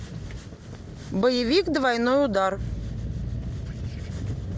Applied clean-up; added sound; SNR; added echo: none; none; none; none.